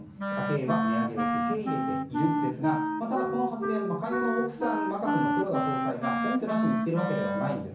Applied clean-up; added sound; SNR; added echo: none; Wind instrument, woodwind instrument; -1 dB; reverberation time 0.6 s.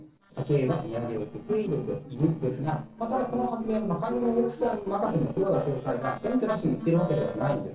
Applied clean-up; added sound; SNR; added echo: neural separator model SepFormer DNS4.